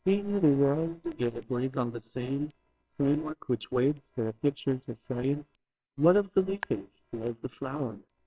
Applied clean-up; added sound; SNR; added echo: neural separator model SepFormer WHAMR!.